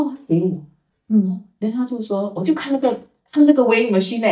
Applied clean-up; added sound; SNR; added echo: neural mask model DeepFilterNet 3.